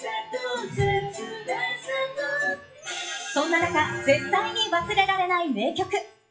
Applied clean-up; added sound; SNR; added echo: classical method WPE with log-MMSE.